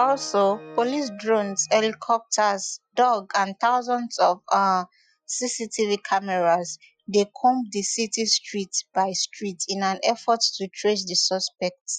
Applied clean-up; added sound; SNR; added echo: classical method Wiener filter.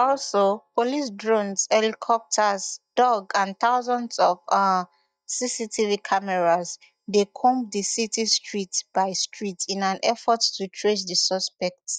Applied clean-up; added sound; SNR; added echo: neural mask model DeepFilterNet 3.